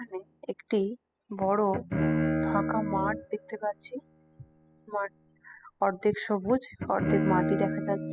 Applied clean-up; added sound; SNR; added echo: classical method spectral subtraction.